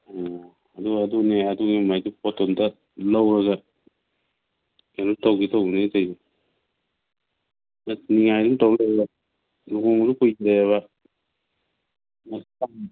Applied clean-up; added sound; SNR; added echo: none; none; none; none.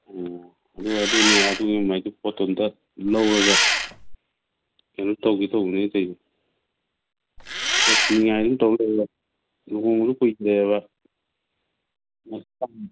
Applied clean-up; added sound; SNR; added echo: none; Engine; -2 dB; none.